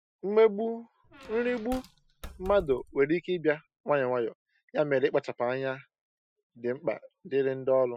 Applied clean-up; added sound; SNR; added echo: classical method spectral subtraction.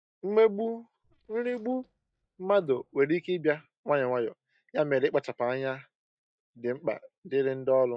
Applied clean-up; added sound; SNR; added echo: neural mask model DeepFilterNet 3.